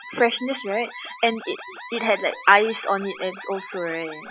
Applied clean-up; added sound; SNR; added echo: classical method Wiener filter.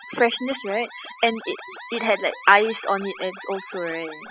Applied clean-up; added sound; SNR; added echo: classical method spectral subtraction.